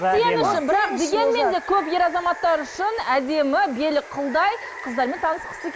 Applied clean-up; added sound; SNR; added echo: none; Water; 16 dB; none.